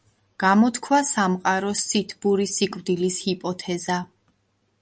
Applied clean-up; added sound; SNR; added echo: none; none; none; none.